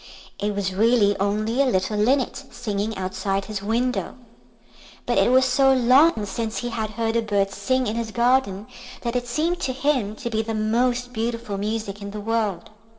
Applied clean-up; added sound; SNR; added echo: none; none; none; reverberation time 0.8 s.